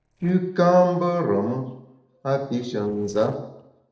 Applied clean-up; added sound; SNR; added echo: neural separator model SepFormer DNS4.